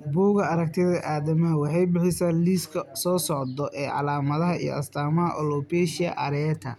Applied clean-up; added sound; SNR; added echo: none; none; none; none.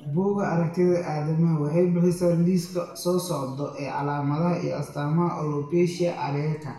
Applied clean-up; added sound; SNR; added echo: none; none; none; reverberation time 0.8 s.